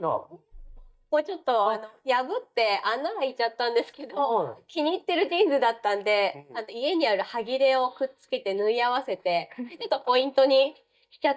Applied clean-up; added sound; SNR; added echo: neural mask model DeepFilterNet 3.